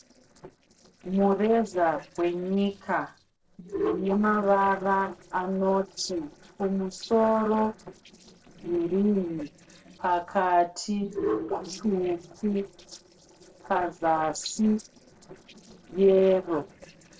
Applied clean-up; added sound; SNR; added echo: neural separator model SepFormer DNS4.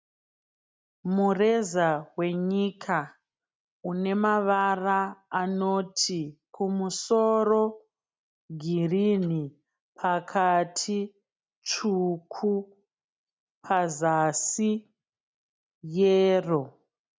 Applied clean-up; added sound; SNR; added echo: none; none; none; none.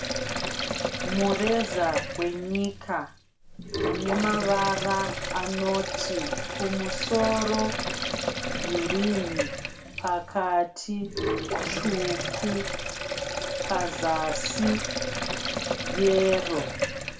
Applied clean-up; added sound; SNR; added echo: none; Sink (filling or washing); 2 dB; reverberation time 0.2 s.